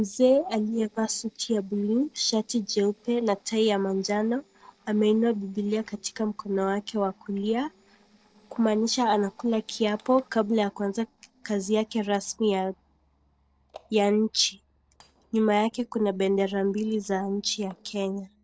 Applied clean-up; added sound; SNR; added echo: neural separator model SepFormer DNS4.